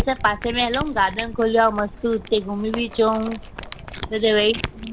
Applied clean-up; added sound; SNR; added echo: none; Cat; 11 dB; none.